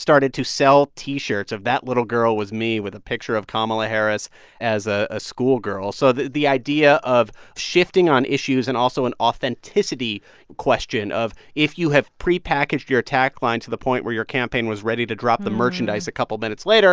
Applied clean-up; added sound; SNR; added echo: none; none; none; none.